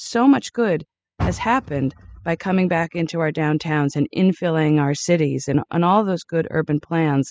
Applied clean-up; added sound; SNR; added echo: classical method spectral subtraction.